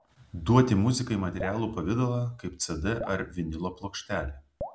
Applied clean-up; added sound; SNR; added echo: none; Drip; 17 dB; none.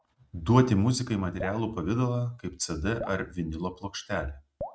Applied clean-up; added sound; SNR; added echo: neural mask model RNNoise.